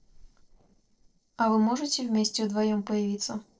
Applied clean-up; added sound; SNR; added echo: neural separator model SepFormer DNS4.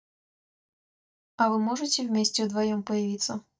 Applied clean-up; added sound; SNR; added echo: neural mask model DeepFilterNet 3.